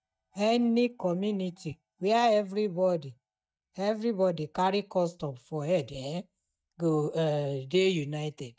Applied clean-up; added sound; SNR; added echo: neural mask model DeepFilterNet 3.